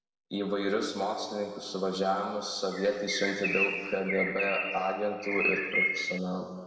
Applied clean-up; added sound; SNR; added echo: none; Bird; 1 dB; reverberation time 1.7 s.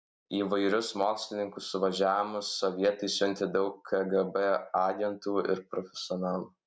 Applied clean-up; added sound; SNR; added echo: none; none; none; none.